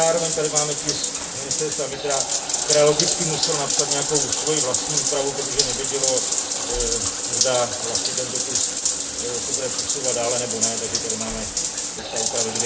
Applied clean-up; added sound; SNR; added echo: none; Bathtub (filling or washing); -4 dB; reverberation time 0.1 s.